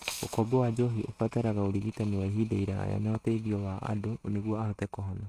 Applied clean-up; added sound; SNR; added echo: neural mask model RNNoise.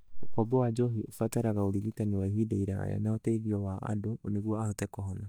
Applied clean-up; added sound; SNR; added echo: neural mask model DeepFilterNet 3.